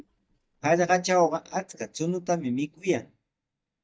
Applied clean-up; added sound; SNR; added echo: neural mask model DeepFilterNet 3.